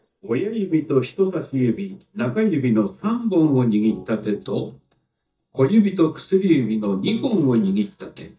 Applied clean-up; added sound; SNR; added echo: neural mask model DeepFilterNet 3.